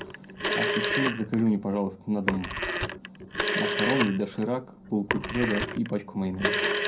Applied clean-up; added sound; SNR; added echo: none; Telephone; 1 dB; reverberation time 0.3 s.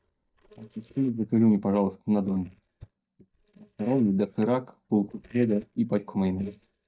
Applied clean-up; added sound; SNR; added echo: neural mask model DeepFilterNet 3.